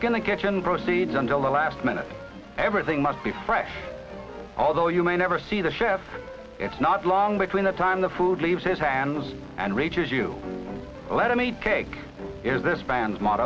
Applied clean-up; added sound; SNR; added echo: none; none; none; none.